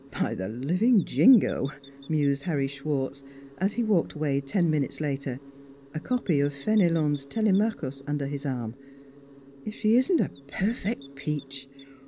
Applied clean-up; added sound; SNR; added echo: none; Insect + Chirp, tweet; 19 dB; none.